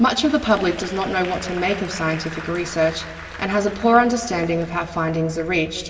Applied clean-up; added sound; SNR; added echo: none; Applause / Crowd; 16 dB; reverberation time 1.8 s.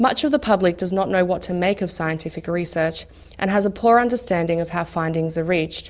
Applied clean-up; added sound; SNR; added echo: none; none; none; none.